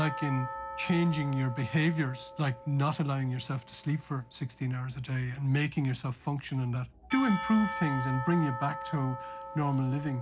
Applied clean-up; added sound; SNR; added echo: none; Church bell / Percussion; 11 dB; none.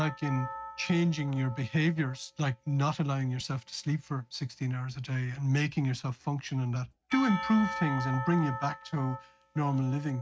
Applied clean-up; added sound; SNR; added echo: neural mask model RNNoise.